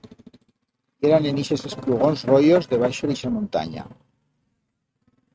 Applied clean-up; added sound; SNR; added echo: neural mask model RNNoise.